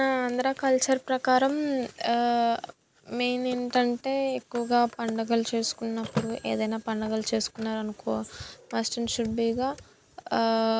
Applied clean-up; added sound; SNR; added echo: none; Telephone; 19 dB; none.